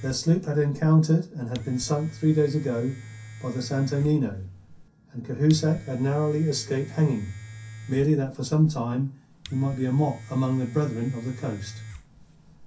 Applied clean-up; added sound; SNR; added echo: none; Domestic sounds, home sounds; 17 dB; reverberation time 0.3 s.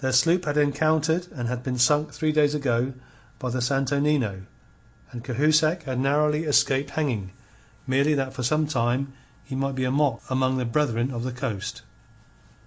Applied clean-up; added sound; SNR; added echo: none; none; none; none.